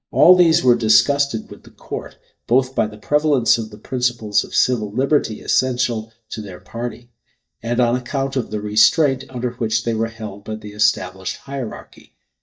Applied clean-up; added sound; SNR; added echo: neural mask model DeepFilterNet 3.